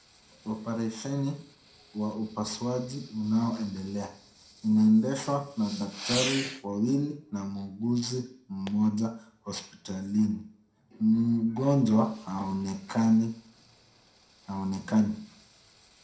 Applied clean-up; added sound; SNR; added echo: none; Fireworks; 16 dB; reverberation time 0.4 s.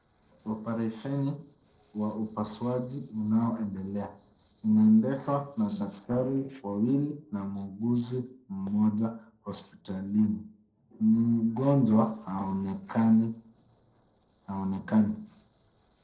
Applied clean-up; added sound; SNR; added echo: neural separator model SepFormer DNS4.